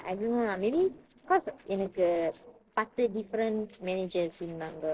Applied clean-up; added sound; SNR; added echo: neural separator model SepFormer DNS4.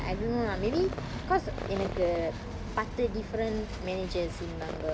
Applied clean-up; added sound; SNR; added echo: none; Fireworks; 14 dB; none.